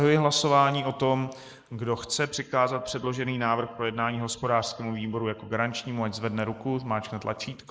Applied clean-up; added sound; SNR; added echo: neural mask model Resemble Enhance denoiser.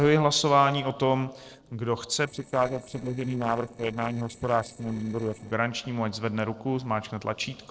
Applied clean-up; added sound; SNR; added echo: neural separator model SepFormer DNS4.